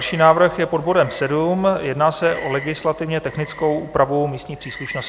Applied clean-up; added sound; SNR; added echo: none; Frog; 18 dB; none.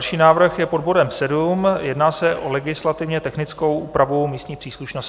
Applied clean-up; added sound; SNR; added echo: none; none; none; none.